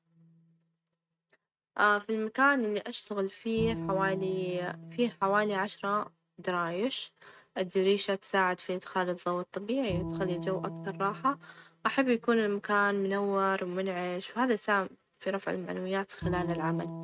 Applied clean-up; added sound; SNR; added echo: neural mask model RNNoise.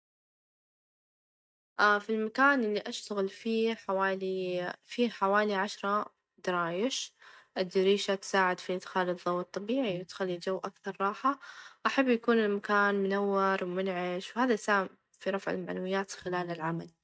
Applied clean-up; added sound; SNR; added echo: neural mask model DeepFilterNet 3.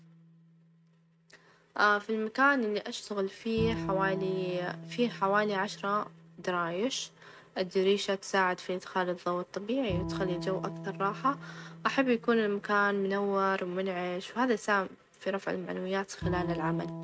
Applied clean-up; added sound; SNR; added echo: none; Bowed string instrument; 12 dB; none.